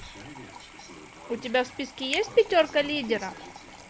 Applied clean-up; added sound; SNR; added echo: none; Finger snapping + Sink (filling or washing) / Water tap, faucet; 16 dB; none.